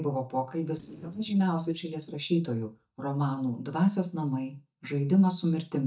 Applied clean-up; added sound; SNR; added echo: neural mask model DeepFilterNet 3.